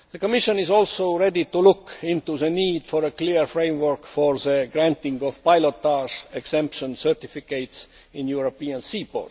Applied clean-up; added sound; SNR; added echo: none; none; none; none.